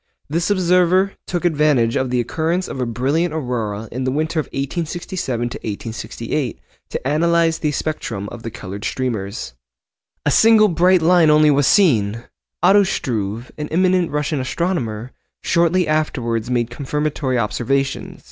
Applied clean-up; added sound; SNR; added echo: none; none; none; none.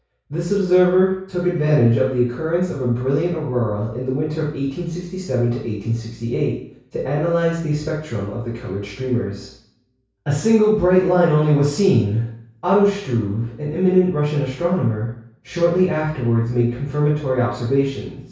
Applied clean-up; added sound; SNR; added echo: none; none; none; reverberation time 0.6 s.